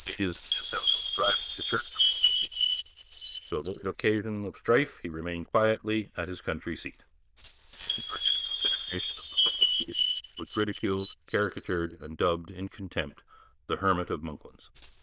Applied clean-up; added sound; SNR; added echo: neural diffusion model UNIVERSE++.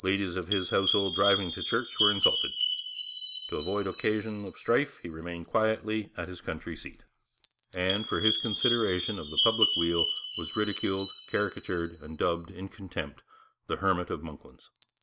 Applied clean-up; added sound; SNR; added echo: none; Chime; -4 dB; none.